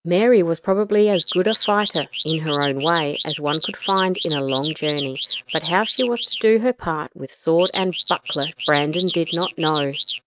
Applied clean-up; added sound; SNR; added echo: neural mask model RNNoise.